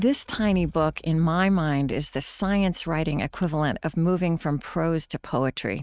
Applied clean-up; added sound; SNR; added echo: neural mask model RNNoise.